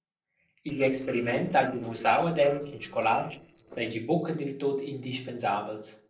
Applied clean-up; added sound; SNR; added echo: neural separator model SepFormer DNS4.